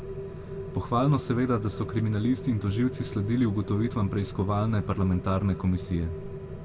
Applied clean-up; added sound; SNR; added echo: none; Rain; 10 dB; reverberation time 1.8 s.